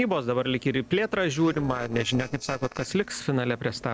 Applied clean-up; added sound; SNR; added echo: neural separator model SepFormer DNS4.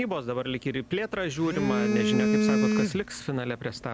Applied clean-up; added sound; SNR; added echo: none; Telephone; -2 dB; none.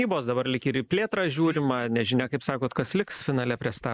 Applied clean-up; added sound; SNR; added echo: neural mask model Resemble Enhance denoiser.